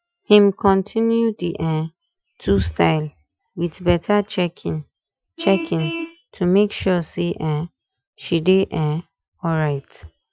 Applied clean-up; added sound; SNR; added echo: classical method Wiener filter.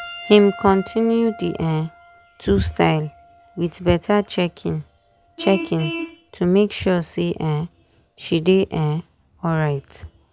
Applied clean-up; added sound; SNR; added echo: none; Vehicle horn, car horn, honking + Piano; 17 dB; none.